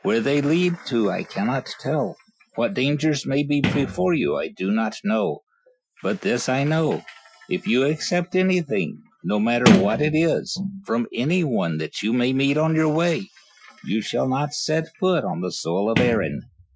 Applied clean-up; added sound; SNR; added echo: classical method Wiener filter.